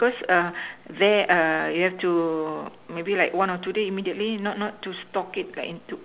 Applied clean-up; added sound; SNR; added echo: none; none; none; none.